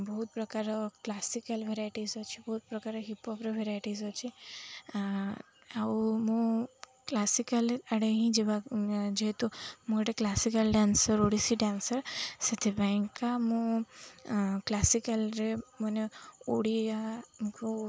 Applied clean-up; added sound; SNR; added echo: none; none; none; none.